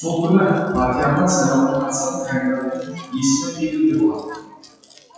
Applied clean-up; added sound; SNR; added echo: classical method WPE with log-MMSE.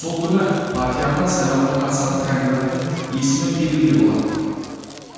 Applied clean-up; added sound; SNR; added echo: none; Crackle; 18 dB; reverberation time 2.1 s.